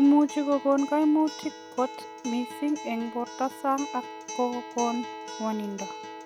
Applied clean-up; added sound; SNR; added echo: none; Acoustic guitar; 12 dB; none.